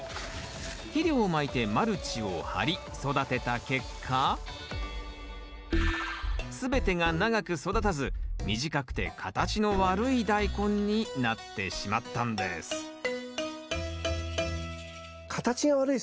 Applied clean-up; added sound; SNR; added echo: none; none; none; none.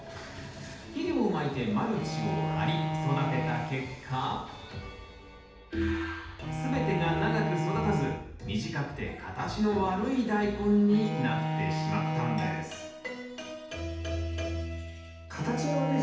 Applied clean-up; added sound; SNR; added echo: none; Bowed string instrument; 4 dB; reverberation time 0.8 s.